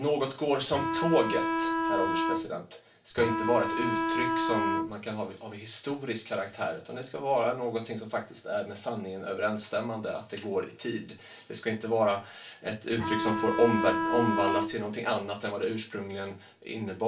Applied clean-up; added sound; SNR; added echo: none; Bowed string instrument; -1 dB; reverberation time 0.2 s.